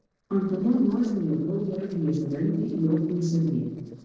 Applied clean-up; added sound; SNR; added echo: neural separator model SepFormer DNS4.